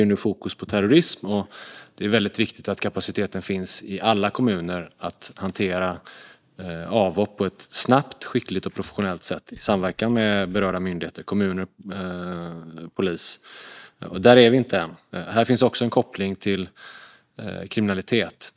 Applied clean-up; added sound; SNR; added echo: neural mask model DeepFilterNet 3.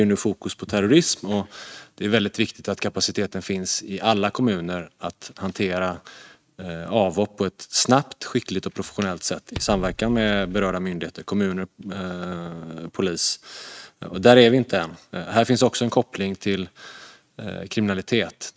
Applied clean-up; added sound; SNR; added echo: neural mask model RNNoise.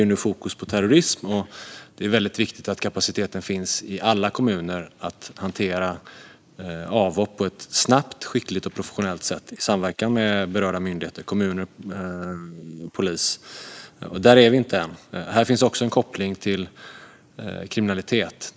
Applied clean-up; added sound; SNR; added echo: neural mask model Resemble Enhance denoiser.